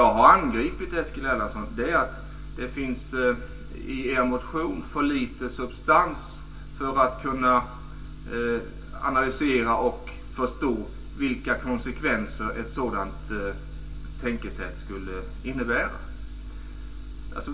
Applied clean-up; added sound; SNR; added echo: none; none; none; reverberation time 0.2 s.